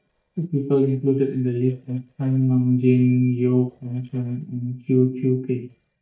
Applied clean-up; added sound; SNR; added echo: neural mask model DeepFilterNet 3.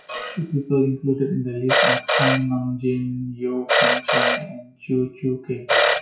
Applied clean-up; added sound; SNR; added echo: classical method WPE with log-MMSE.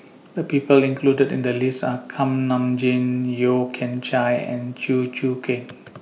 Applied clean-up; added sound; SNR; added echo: none; none; none; none.